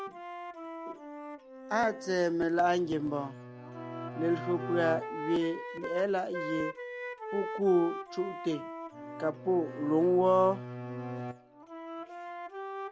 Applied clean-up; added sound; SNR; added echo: none; Wind instrument, woodwind instrument + Bowed string instrument; 9 dB; none.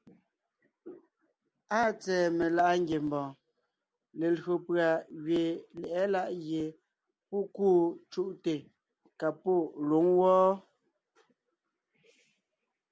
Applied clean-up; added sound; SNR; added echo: none; none; none; none.